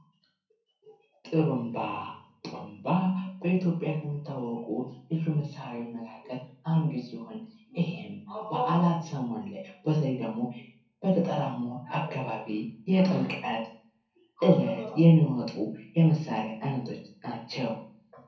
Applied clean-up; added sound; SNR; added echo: none; none; none; reverberation time 0.6 s.